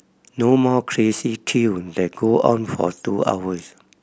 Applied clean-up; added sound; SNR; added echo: none; none; none; none.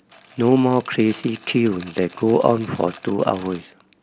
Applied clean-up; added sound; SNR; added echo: none; Rattle; 13 dB; none.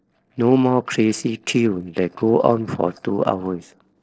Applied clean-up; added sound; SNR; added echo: neural separator model SepFormer DNS4.